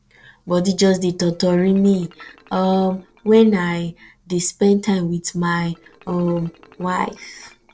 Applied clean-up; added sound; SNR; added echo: neural separator model SepFormer DNS4.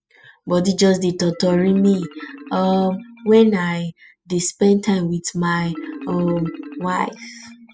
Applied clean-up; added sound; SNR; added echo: classical method spectral subtraction.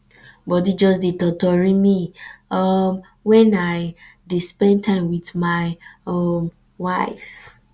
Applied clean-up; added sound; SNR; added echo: none; none; none; none.